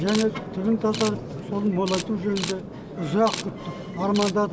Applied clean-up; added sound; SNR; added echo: none; Camera; 12 dB; none.